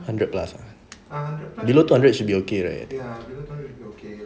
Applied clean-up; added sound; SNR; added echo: none; none; none; none.